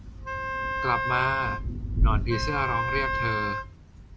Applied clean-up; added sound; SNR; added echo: none; Wind instrument, woodwind instrument + Thunder / Rain; -4 dB; none.